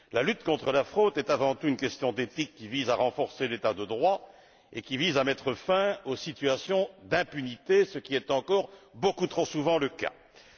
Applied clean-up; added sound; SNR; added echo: none; none; none; none.